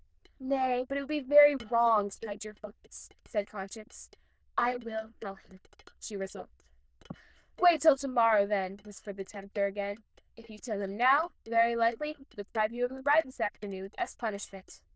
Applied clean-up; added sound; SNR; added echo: neural diffusion model UNIVERSE++.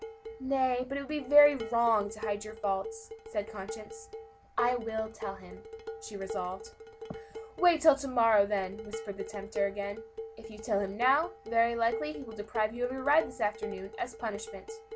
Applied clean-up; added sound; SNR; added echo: none; Dishes, pots, and pans; 12 dB; none.